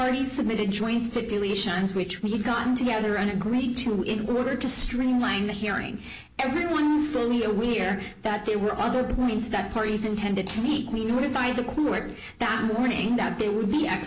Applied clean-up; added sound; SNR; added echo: none; none; none; none.